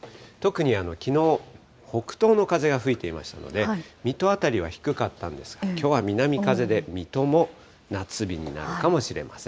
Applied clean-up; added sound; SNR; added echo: none; none; none; none.